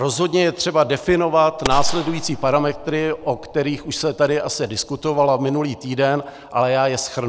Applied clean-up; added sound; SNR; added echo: none; Gunshot, gunfire; 7 dB; none.